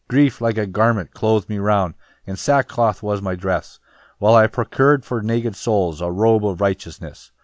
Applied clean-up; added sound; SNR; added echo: none; none; none; none.